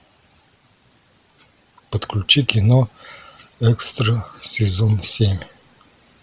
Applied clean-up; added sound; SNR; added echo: none; none; none; none.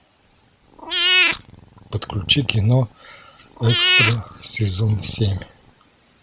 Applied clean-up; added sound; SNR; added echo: none; Meow / Purr; 0 dB; none.